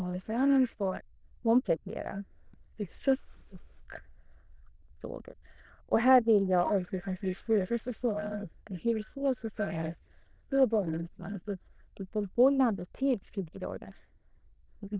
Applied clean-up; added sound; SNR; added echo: neural diffusion model UNIVERSE++.